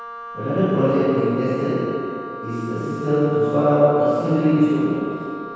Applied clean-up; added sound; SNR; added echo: none; Wind instrument, woodwind instrument; 14 dB; reverberation time 2.2 s.